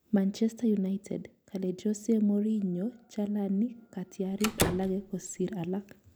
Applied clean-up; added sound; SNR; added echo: none; Slam; 4 dB; none.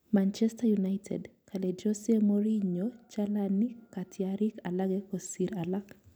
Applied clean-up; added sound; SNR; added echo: none; none; none; none.